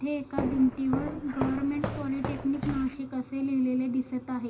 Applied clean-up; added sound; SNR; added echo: none; Walk, footsteps; 7 dB; reverberation time 2.7 s.